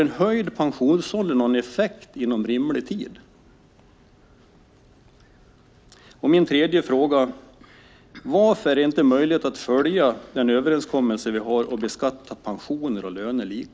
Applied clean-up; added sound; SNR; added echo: none; none; none; none.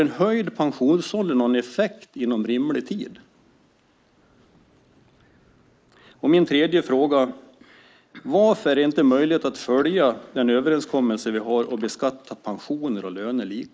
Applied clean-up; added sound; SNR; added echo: neural mask model Resemble Enhance denoiser.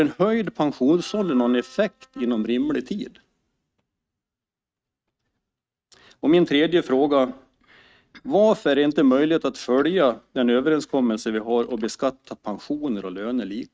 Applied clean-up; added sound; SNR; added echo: neural mask model RNNoise.